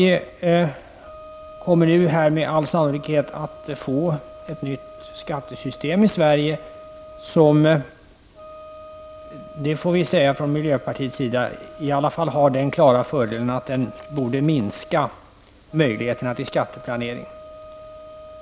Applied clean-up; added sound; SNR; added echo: none; Wind instrument, woodwind instrument; 19 dB; none.